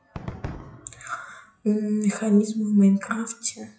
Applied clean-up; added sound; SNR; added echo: classical method WPE with log-MMSE.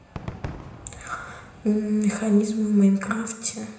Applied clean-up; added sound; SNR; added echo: none; Crowd / Cheering / Fireworks; 17 dB; reverberation time 0.9 s.